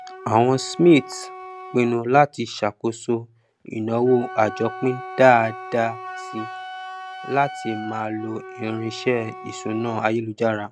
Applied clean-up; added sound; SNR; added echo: none; Wind instrument, woodwind instrument; 14 dB; none.